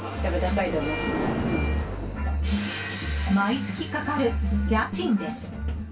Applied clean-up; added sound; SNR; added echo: none; Thunder; 10 dB; reverberation time 0.2 s.